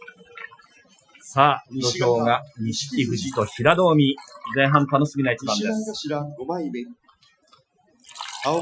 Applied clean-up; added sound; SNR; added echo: classical method Wiener filter.